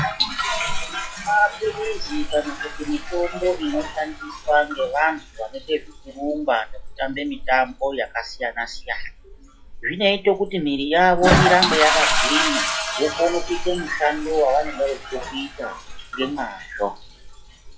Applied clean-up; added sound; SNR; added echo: classical method log-MMSE.